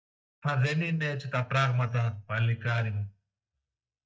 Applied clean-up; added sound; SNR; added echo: neural mask model DeepFilterNet 3.